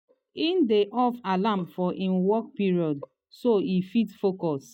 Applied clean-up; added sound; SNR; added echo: neural mask model DeepFilterNet 3.